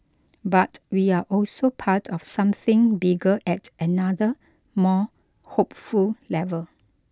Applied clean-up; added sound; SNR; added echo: none; none; none; none.